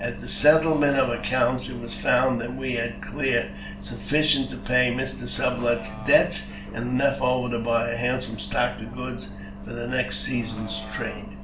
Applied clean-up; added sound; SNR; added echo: none; Bus; 12 dB; reverberation time 0.4 s.